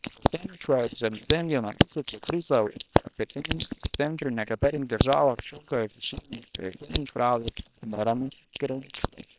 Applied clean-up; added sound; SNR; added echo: neural separator model SepFormer WHAM!.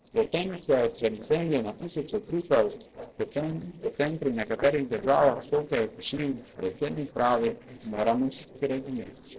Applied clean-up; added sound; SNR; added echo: neural separator model SepFormer DNS4.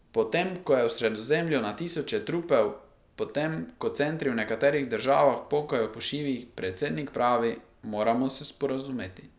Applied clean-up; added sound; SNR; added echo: none; none; none; none.